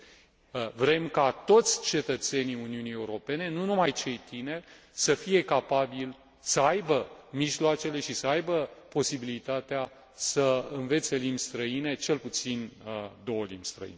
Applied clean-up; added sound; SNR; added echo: none; none; none; none.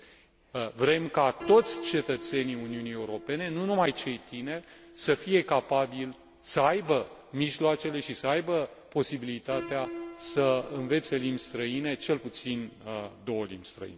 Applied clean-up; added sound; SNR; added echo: none; Piano; 17 dB; none.